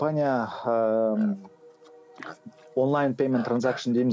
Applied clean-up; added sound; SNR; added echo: none; Livestock, farm animals, working animals; 19 dB; none.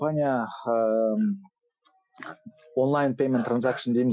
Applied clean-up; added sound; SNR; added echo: classical method Wiener filter.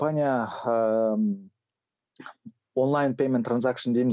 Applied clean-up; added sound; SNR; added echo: none; none; none; none.